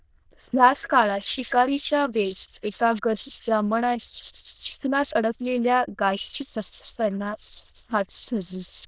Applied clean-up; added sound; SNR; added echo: neural diffusion model UNIVERSE++.